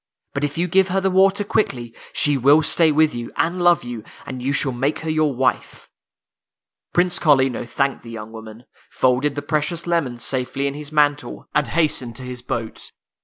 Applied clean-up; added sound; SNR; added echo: none; none; none; none.